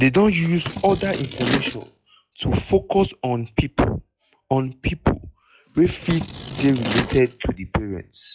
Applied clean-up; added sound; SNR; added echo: classical method log-MMSE.